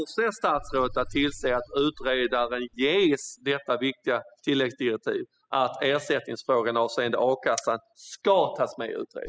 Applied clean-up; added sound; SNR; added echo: classical method spectral subtraction.